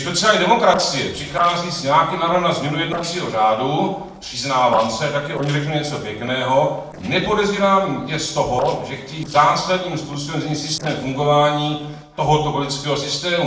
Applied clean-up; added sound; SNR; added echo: neural separator model SepFormer DNS4.